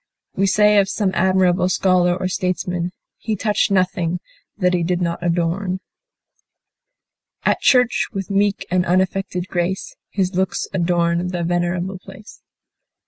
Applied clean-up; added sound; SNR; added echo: none; none; none; none.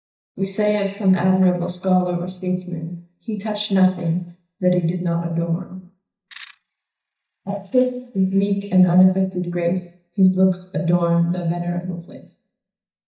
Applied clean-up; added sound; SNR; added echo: neural mask model DeepFilterNet 3.